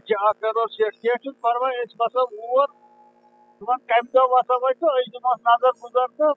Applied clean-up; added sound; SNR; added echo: classical method spectral subtraction.